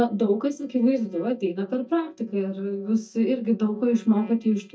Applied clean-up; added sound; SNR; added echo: neural mask model DeepFilterNet 3.